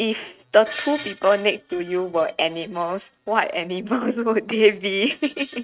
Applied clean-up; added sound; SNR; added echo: neural mask model RNNoise.